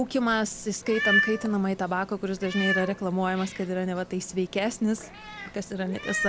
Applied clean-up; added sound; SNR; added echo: none; Meow; 5 dB; none.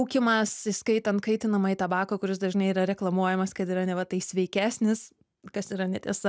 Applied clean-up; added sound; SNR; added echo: none; none; none; none.